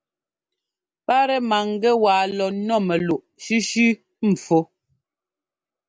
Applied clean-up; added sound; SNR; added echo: none; none; none; none.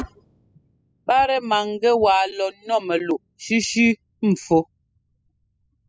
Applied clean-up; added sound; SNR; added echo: classical method spectral subtraction.